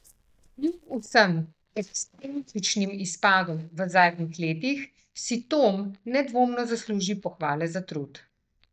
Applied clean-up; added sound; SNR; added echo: neural mask model DeepFilterNet 3.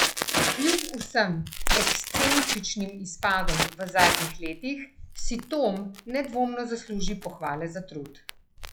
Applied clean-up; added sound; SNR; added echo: classical method log-MMSE.